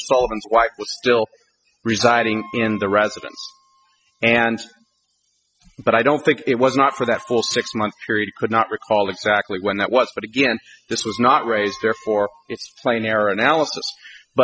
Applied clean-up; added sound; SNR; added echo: classical method spectral subtraction.